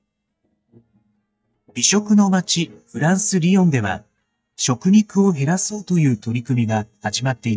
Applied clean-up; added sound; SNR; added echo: neural mask model DeepFilterNet 3.